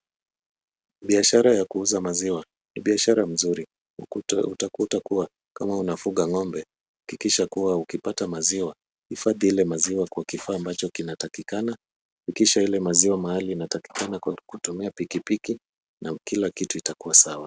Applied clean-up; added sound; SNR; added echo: none; none; none; none.